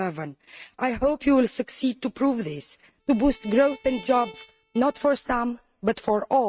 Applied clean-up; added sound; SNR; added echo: neural mask model RNNoise.